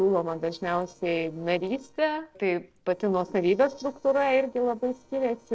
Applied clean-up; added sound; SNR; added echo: neural separator model SepFormer DNS4.